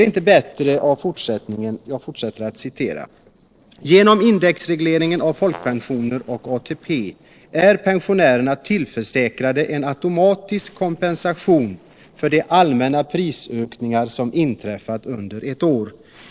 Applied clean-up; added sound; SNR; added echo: neural separator model SepFormer DNS4.